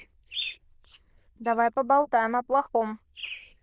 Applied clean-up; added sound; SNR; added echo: neural diffusion model UNIVERSE++.